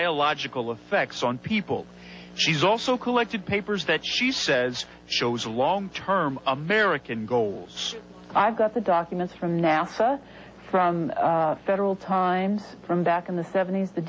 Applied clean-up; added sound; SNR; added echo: none; none; none; none.